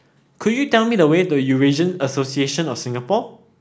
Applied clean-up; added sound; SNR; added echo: none; none; none; none.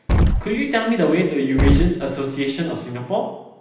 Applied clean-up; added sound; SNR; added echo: none; Explosion; -1 dB; reverberation time 0.9 s.